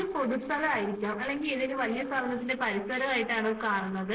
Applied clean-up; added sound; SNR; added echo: neural separator model SepFormer DNS4.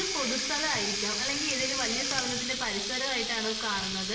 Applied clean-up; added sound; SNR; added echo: none; Water tap, faucet; -1 dB; reverberation time 1.1 s.